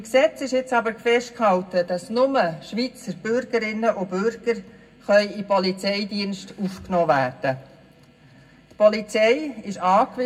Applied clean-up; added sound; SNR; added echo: none; none; none; reverberation time 0.3 s.